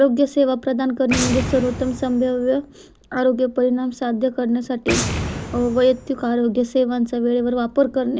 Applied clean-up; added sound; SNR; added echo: none; Boom; 10 dB; none.